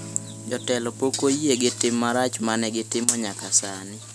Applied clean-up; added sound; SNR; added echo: none; Electric guitar / Strum; 17 dB; none.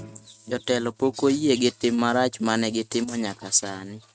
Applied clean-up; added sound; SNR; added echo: neural mask model RNNoise.